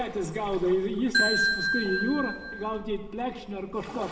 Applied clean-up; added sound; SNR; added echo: none; Ringtone / Bell; -2 dB; reverberation time 1.2 s.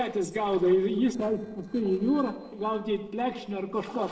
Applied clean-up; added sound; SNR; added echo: neural separator model SepFormer DNS4.